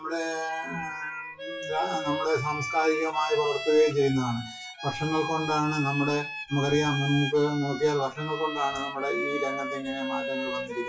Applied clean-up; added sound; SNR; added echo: classical method WPE with log-MMSE.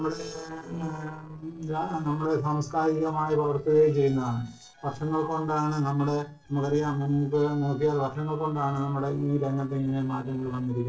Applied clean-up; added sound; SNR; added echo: neural separator model SepFormer DNS4.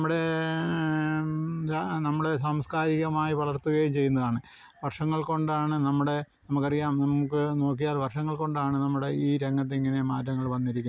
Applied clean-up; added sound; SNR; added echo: none; none; none; none.